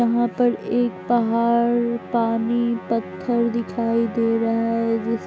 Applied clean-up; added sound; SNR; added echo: none; Musical instrument; 14 dB; none.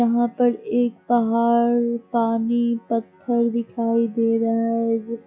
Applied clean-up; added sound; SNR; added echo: classical method log-MMSE.